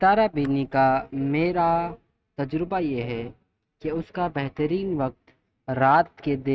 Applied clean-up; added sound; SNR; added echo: neural mask model RNNoise.